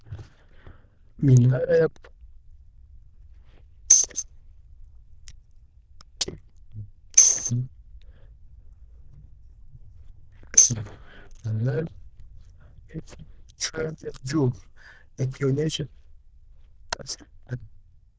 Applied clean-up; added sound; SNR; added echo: neural diffusion model UNIVERSE++.